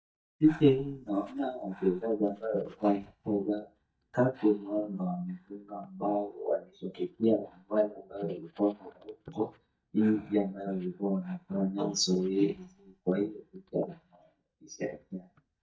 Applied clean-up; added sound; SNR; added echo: neural mask model DeepFilterNet 3.